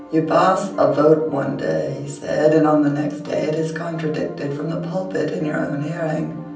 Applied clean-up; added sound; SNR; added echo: none; Piano; 15 dB; reverberation time 0.6 s.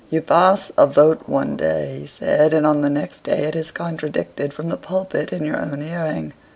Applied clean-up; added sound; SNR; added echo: none; none; none; none.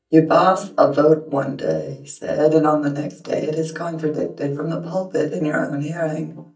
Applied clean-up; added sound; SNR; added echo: neural mask model DeepFilterNet 3.